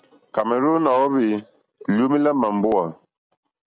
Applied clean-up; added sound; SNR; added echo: none; none; none; none.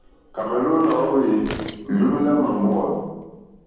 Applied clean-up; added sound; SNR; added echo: none; Tearing; 17 dB; reverberation time 1.3 s.